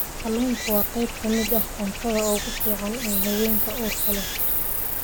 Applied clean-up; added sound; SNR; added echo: none; Stream; -1 dB; none.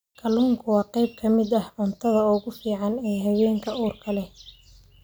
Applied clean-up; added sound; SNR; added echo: none; none; none; none.